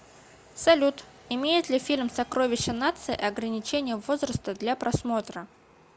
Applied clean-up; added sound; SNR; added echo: none; none; none; none.